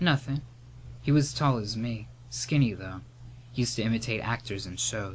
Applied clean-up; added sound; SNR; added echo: none; none; none; none.